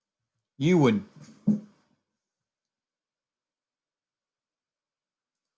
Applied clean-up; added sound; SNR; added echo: none; none; none; none.